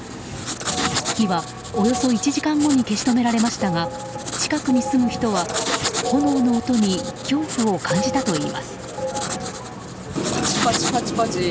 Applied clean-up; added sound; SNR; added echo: none; Writing; 8 dB; none.